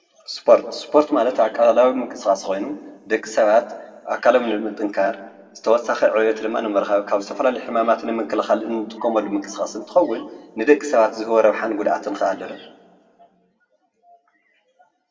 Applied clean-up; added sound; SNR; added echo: none; none; none; reverberation time 1.0 s.